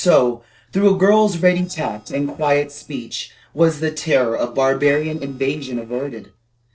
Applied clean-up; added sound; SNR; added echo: neural separator model SepFormer DNS4.